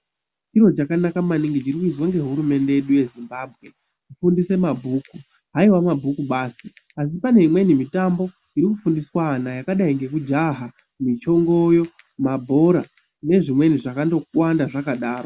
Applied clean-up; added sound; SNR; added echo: none; none; none; none.